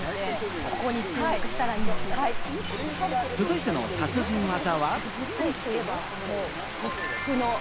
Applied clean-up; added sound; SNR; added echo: none; Bathtub (filling or washing); 3 dB; none.